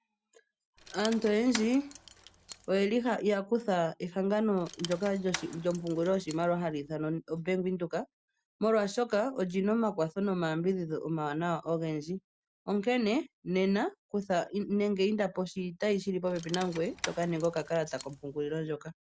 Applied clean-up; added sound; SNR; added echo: none; Rattle / Keys jangling; 14 dB; none.